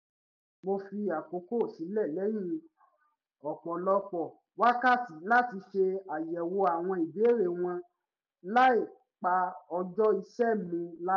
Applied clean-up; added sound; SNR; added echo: none; none; none; none.